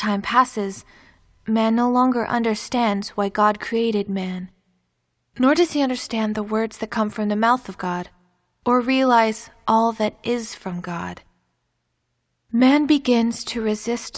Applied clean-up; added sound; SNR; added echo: none; none; none; none.